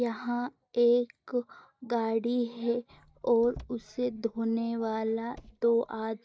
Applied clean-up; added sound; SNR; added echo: neural mask model DeepFilterNet 3.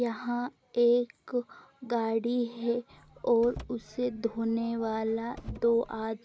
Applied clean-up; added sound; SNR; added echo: none; Car; 18 dB; none.